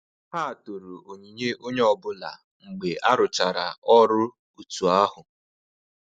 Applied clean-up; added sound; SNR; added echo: none; none; none; none.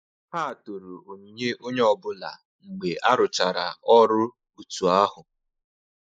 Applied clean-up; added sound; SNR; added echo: neural mask model Resemble Enhance denoiser.